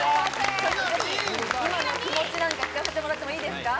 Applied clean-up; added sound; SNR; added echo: none; none; none; none.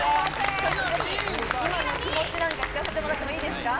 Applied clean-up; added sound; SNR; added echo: none; Motorcycle / Accelerating, revving, vroom; 11 dB; none.